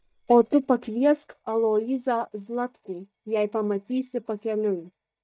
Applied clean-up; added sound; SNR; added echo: neural mask model DeepFilterNet 3.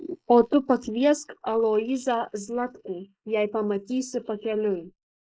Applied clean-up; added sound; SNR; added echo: neural mask model Resemble Enhance denoiser.